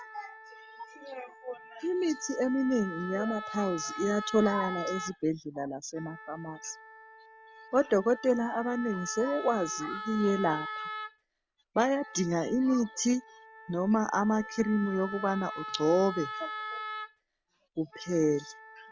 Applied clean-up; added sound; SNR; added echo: none; Wind instrument, woodwind instrument; 11 dB; none.